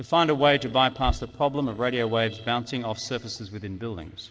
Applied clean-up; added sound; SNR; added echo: neural separator model SepFormer DNS4.